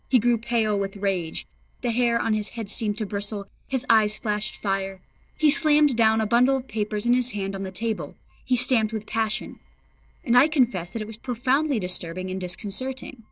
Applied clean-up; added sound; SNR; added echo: neural separator model SepFormer DNS4.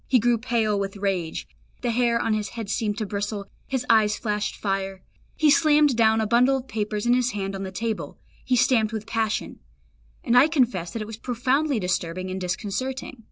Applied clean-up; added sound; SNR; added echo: none; none; none; none.